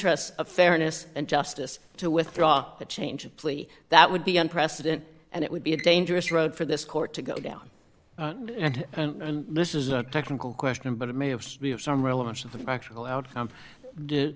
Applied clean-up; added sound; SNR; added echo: neural separator model SepFormer DNS4.